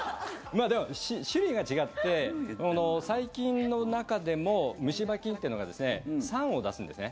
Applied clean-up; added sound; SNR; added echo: none; none; none; none.